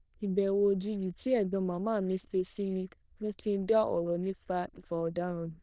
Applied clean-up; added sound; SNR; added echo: neural diffusion model UNIVERSE++.